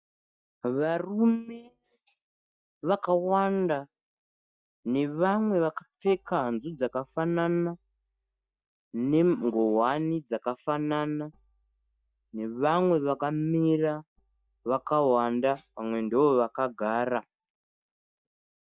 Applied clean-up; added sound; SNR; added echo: neural mask model DeepFilterNet 3.